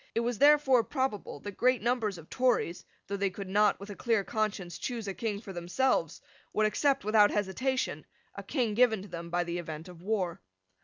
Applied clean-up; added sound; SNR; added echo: none; none; none; none.